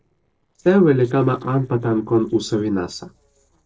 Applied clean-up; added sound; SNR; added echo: neural separator model SepFormer DNS4.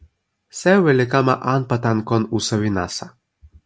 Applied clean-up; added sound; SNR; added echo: none; none; none; none.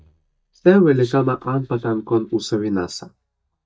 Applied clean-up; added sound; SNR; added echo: neural mask model DeepFilterNet 3.